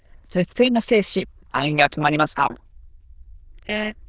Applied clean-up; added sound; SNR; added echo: neural diffusion model UNIVERSE++.